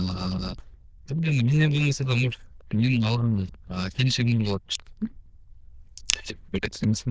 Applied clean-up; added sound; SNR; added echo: neural diffusion model UNIVERSE++.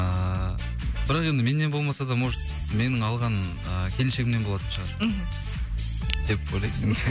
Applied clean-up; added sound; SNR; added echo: none; Crack; 13 dB; none.